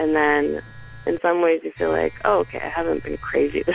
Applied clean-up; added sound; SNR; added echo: none; Domestic sounds, home sounds; 18 dB; none.